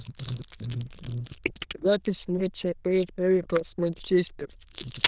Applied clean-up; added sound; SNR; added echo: neural diffusion model UNIVERSE++.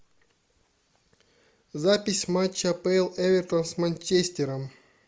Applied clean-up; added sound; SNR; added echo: none; none; none; none.